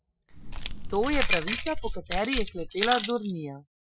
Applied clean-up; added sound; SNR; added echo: classical method Wiener filter.